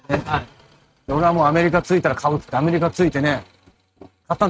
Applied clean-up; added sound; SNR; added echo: neural mask model RNNoise.